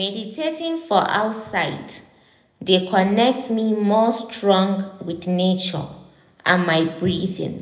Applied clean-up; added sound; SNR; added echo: none; none; none; reverberation time 0.7 s.